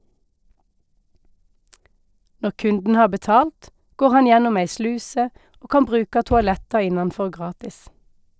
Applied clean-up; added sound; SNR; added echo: neural separator model SepFormer DNS4.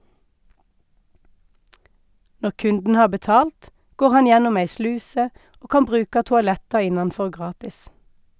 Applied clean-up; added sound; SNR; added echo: none; none; none; none.